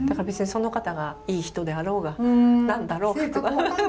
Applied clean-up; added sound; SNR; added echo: none; none; none; none.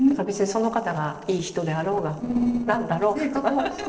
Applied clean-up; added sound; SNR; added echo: neural separator model SepFormer DNS4.